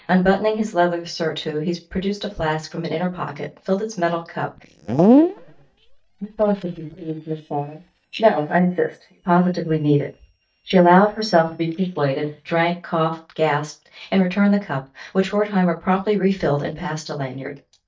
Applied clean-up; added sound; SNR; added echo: neural mask model DeepFilterNet 3.